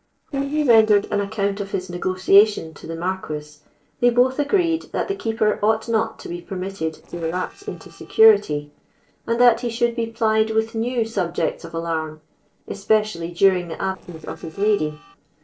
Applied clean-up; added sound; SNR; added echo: neural separator model SepFormer DNS4.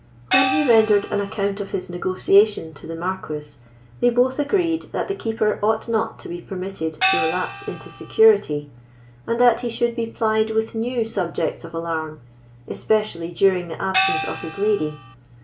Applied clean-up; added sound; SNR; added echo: none; Gong; 2 dB; reverberation time 0.2 s.